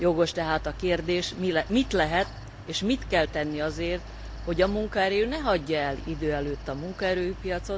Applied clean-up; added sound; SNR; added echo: none; Mechanical fan + Growling; 12 dB; none.